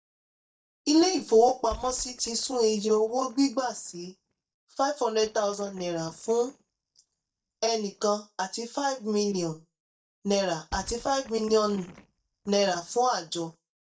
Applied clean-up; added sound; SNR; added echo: neural mask model DeepFilterNet 3.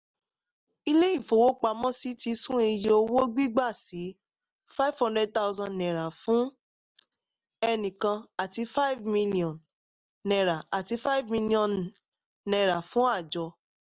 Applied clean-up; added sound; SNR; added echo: none; none; none; none.